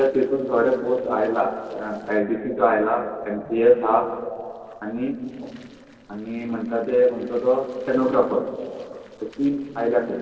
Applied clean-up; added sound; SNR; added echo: neural separator model SepFormer DNS4.